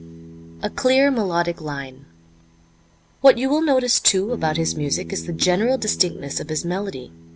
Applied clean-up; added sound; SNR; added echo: none; Hi-hat + Bass guitar; 16 dB; none.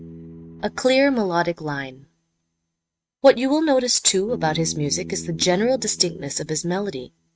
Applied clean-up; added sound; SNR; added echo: neural mask model RNNoise.